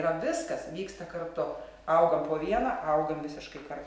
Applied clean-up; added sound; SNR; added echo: none; none; none; none.